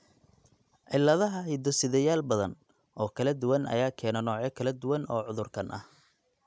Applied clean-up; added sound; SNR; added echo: none; none; none; none.